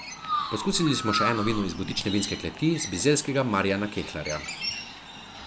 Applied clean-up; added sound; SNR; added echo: none; Chirp, tweet; 7 dB; none.